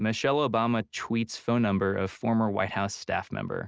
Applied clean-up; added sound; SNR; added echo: none; none; none; none.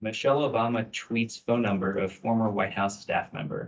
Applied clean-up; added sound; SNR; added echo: neural mask model DeepFilterNet 3.